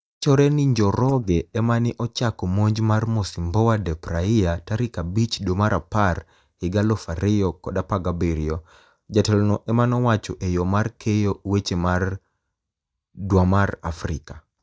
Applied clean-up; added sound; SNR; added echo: neural mask model DeepFilterNet 3.